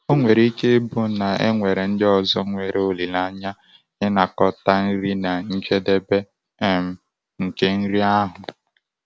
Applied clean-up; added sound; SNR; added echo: none; none; none; none.